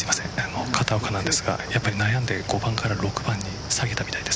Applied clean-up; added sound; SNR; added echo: none; none; none; none.